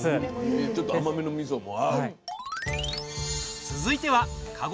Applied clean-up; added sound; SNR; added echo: none; none; none; none.